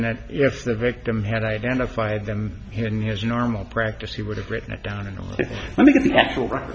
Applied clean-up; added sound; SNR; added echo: none; none; none; none.